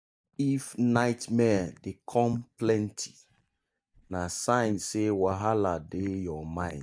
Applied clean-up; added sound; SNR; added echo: neural mask model DeepFilterNet 3.